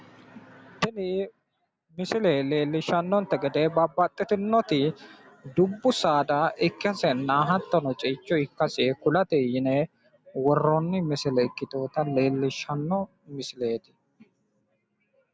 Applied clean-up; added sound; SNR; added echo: none; none; none; none.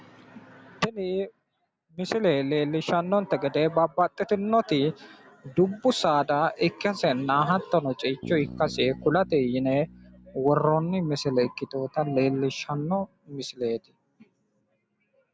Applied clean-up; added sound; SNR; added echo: none; Bass guitar; 17 dB; none.